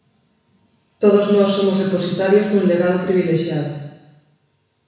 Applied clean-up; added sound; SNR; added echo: none; none; none; reverberation time 1.0 s.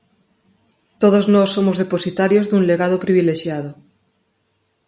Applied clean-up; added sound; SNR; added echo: none; none; none; none.